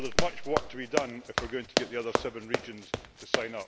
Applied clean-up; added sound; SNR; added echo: none; Run; -4 dB; none.